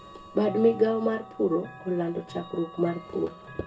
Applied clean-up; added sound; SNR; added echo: none; Chime / Clock; 16 dB; reverberation time 0.2 s.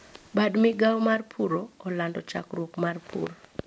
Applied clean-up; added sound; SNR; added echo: none; none; none; none.